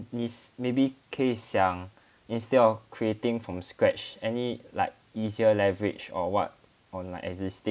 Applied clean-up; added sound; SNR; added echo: none; none; none; none.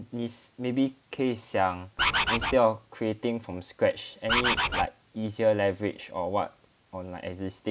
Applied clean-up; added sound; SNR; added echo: none; Bird; -3 dB; none.